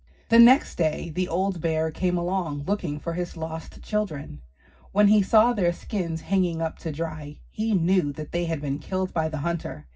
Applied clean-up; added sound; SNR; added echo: none; none; none; reverberation time 0.4 s.